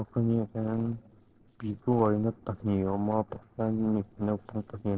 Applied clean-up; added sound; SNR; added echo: neural separator model SepFormer DNS4.